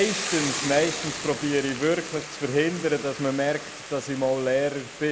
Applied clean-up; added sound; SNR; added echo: none; Boiling / Hiss; 7 dB; none.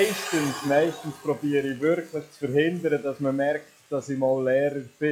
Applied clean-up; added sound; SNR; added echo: classical method log-MMSE.